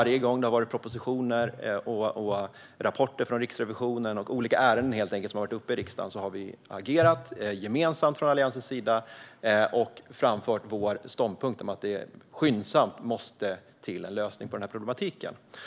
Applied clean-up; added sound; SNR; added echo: none; none; none; none.